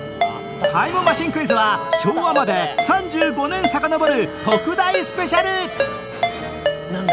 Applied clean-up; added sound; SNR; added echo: none; Ringtone; 3 dB; none.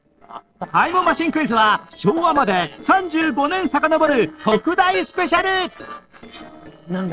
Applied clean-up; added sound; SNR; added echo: neural separator model SepFormer DNS4.